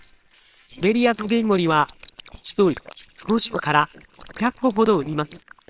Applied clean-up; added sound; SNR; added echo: neural separator model SepFormer WHAMR!.